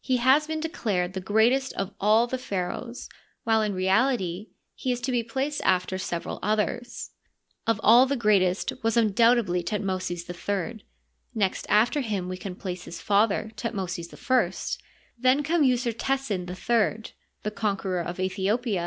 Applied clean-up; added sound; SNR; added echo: none; none; none; none.